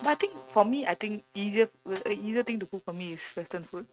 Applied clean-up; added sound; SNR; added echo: neural mask model RNNoise.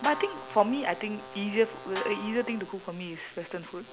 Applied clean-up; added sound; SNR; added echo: none; Snare drum + Brass instrument; 12 dB; none.